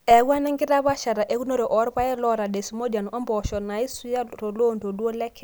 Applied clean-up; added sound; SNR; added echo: none; none; none; none.